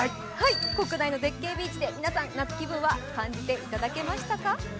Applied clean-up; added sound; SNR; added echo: none; Bicycle bell; 9 dB; none.